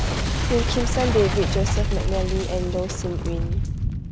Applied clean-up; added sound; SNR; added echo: none; Boom; -3 dB; none.